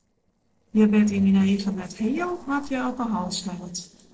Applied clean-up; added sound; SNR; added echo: neural separator model SepFormer DNS4.